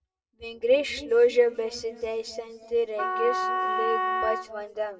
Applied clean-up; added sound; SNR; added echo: none; Wind instrument, woodwind instrument; 2 dB; reverberation time 1.5 s.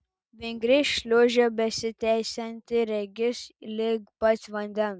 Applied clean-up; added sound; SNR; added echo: none; none; none; none.